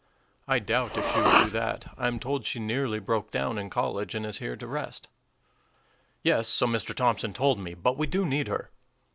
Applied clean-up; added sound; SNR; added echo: none; Respiratory sounds; -2 dB; none.